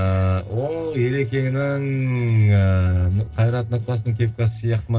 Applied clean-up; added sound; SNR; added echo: neural separator model SepFormer DNS4.